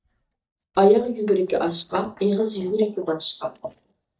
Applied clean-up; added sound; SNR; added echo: neural mask model DeepFilterNet 3.